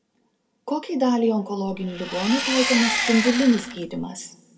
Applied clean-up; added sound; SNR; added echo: none; Engine; 3 dB; reverberation time 0.7 s.